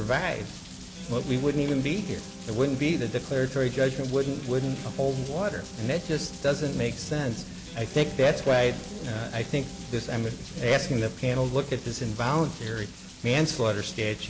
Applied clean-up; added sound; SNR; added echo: none; Rain + Guitar; 16 dB; none.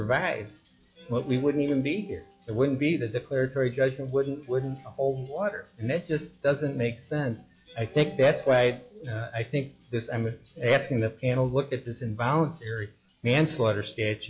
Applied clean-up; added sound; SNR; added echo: classical method log-MMSE.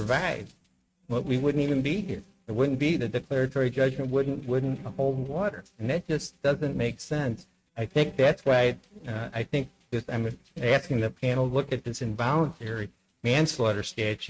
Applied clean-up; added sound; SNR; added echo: neural mask model RNNoise.